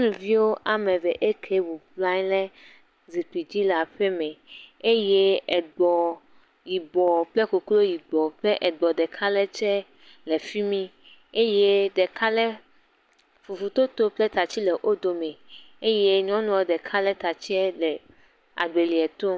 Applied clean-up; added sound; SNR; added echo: none; none; none; none.